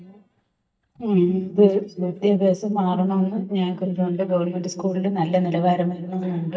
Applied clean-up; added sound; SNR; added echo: neural mask model DeepFilterNet 3.